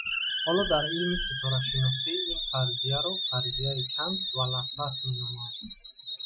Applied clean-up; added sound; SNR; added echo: classical method Wiener filter.